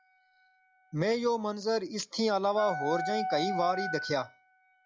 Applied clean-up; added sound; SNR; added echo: classical method log-MMSE.